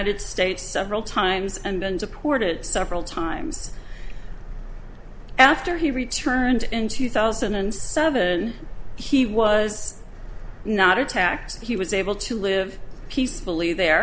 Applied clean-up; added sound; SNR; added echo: none; none; none; none.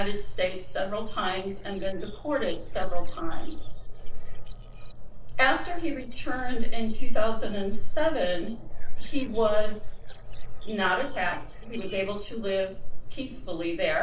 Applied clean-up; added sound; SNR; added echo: neural separator model SepFormer DNS4.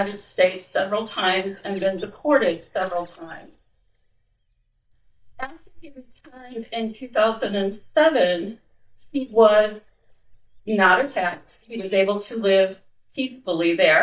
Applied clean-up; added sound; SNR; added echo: neural mask model DeepFilterNet 3.